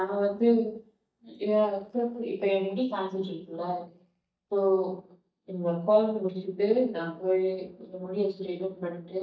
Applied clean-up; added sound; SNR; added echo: neural mask model DeepFilterNet 3.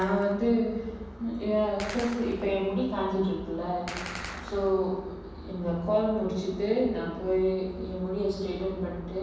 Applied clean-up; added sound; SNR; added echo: none; Gunshot, gunfire; 18 dB; reverberation time 1.1 s.